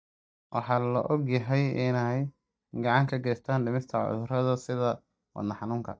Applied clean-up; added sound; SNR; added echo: neural mask model DeepFilterNet 3.